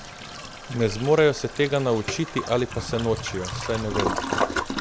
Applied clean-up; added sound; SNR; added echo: none; Toilet flush; 5 dB; none.